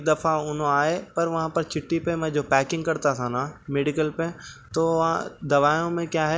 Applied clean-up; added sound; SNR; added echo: none; none; none; none.